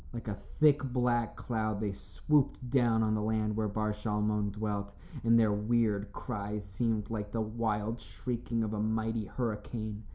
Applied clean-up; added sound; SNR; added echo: none; none; none; none.